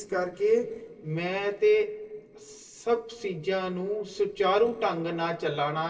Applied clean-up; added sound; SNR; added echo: neural separator model SepFormer DNS4.